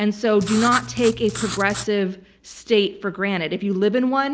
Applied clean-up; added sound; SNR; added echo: none; Writing; 9 dB; none.